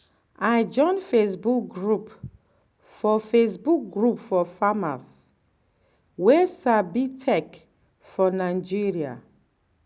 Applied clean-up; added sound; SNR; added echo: none; none; none; none.